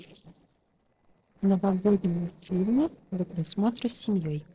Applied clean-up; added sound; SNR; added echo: neural separator model SepFormer DNS4.